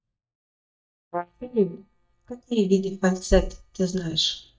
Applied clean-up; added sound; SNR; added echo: neural mask model DeepFilterNet 3.